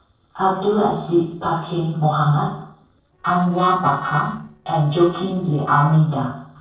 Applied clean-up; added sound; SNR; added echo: neural separator model SepFormer DNS4.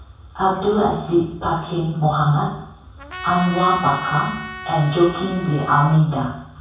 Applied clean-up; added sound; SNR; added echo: none; Trumpet; 14 dB; reverberation time 0.7 s.